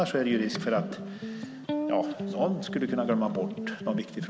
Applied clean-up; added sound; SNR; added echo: none; Electric guitar; 5 dB; none.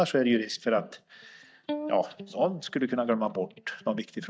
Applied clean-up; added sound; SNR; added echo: neural mask model DeepFilterNet 3.